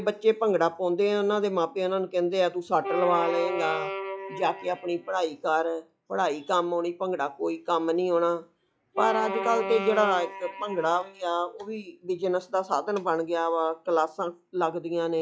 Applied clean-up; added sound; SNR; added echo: classical method log-MMSE.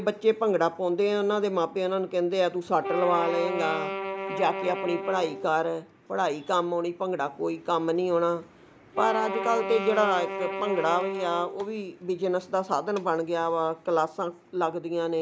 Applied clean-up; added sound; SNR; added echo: none; Wind instrument, woodwind instrument; 7 dB; none.